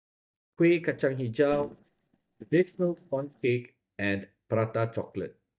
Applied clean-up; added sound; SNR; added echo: neural mask model DeepFilterNet 3.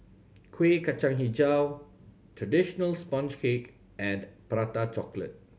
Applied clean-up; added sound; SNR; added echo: none; none; none; none.